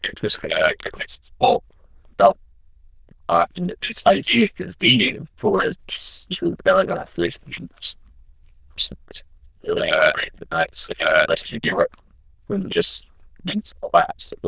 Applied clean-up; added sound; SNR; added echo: neural diffusion model UNIVERSE++.